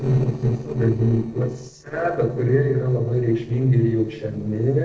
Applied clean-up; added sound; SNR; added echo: neural separator model SepFormer DNS4.